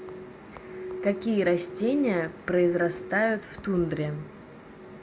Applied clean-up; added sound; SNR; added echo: none; Glass; 14 dB; none.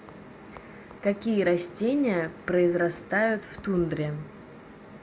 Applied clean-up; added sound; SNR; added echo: none; none; none; none.